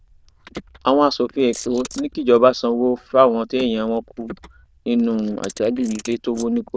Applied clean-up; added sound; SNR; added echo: neural diffusion model UNIVERSE++.